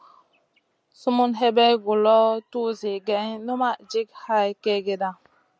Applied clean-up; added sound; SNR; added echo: none; none; none; none.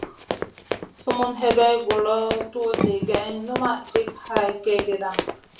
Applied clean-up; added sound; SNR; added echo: none; Run; 5 dB; reverberation time 0.4 s.